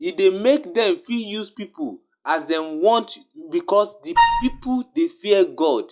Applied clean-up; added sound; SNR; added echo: classical method log-MMSE.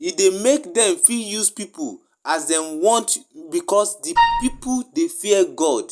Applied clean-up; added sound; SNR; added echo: none; Wind instrument, woodwind instrument; -1 dB; none.